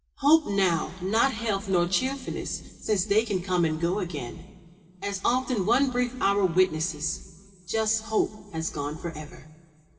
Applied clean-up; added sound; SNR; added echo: none; none; none; reverberation time 2.6 s.